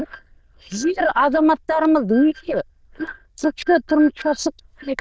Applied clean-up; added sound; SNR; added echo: neural diffusion model UNIVERSE++.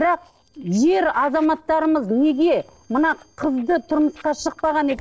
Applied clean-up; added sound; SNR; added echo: neural separator model SepFormer DNS4.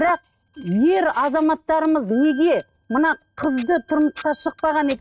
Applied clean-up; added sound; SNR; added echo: neural mask model RNNoise.